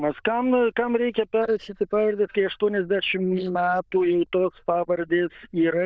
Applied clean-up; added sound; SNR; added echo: neural diffusion model UNIVERSE++.